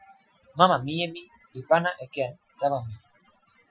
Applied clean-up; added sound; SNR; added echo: classical method Wiener filter.